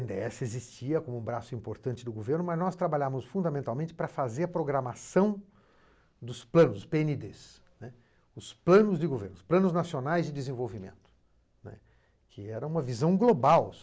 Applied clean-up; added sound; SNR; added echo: none; none; none; none.